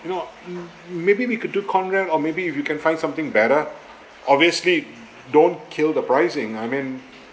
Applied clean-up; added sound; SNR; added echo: none; none; none; none.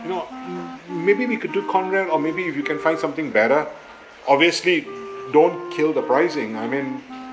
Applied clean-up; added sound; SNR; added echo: none; Wind instrument, woodwind instrument; 13 dB; none.